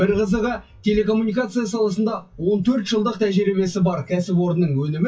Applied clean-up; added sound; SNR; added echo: classical method WPE with log-MMSE.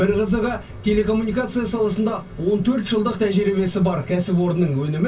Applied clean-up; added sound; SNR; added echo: none; Thunder; 19 dB; reverberation time 0.1 s.